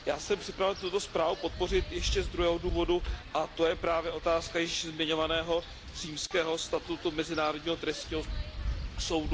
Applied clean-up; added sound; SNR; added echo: none; Wind; 8 dB; none.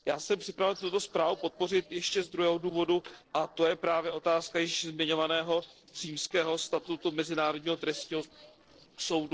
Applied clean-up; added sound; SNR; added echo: neural separator model SepFormer DNS4.